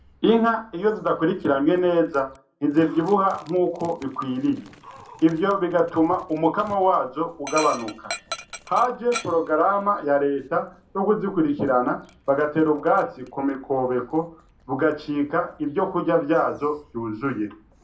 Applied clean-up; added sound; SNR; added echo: none; Dog; 20 dB; reverberation time 0.3 s.